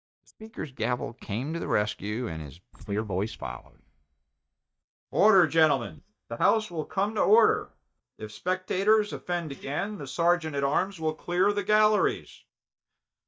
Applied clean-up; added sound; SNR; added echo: neural mask model DeepFilterNet 3.